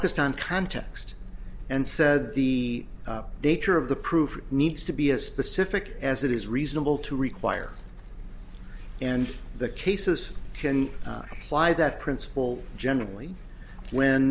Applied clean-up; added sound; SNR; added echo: none; none; none; none.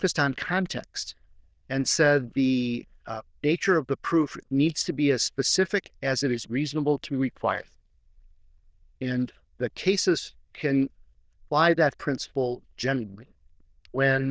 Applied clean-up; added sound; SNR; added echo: neural diffusion model UNIVERSE++.